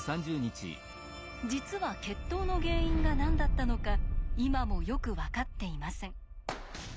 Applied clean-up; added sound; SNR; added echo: none; none; none; none.